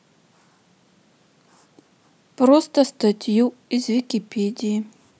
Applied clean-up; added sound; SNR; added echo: none; none; none; none.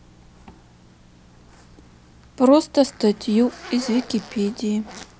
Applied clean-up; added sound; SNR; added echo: none; Zipper (clothing); 20 dB; none.